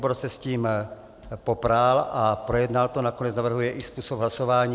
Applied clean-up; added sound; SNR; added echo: none; none; none; none.